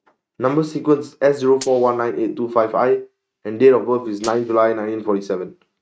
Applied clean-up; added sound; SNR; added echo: neural mask model RNNoise.